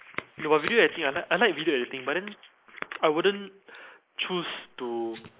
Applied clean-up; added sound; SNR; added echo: neural mask model Resemble Enhance denoiser.